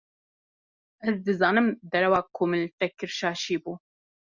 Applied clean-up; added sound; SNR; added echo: none; none; none; none.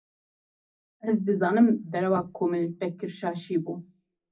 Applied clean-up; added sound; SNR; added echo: none; none; none; reverberation time 0.4 s.